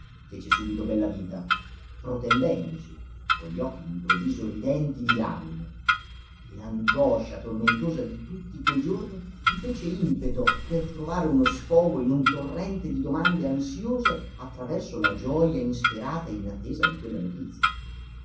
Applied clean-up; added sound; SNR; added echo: none; Clock; 2 dB; reverberation time 0.6 s.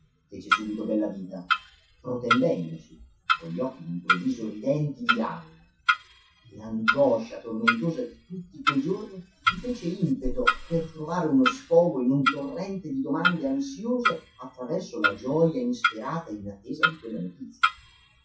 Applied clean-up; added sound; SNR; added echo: classical method WPE with log-MMSE.